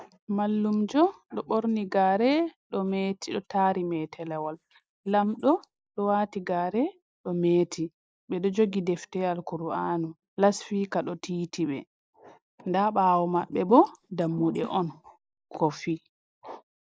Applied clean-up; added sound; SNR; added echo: neural mask model Resemble Enhance denoiser.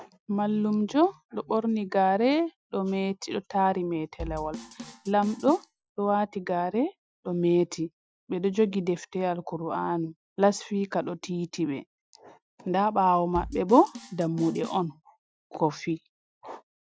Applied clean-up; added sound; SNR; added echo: classical method Wiener filter.